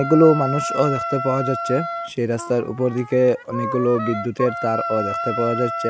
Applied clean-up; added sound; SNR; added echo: none; Wind instrument, woodwind instrument; 6 dB; none.